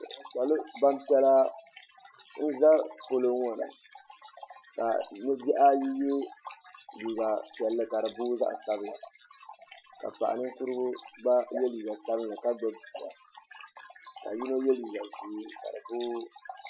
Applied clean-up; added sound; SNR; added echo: classical method Wiener filter.